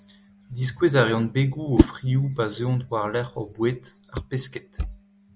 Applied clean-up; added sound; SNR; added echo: none; Whoosh, swoosh, swish; 1 dB; none.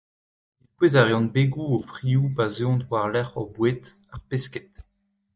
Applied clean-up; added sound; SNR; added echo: neural mask model DeepFilterNet 3.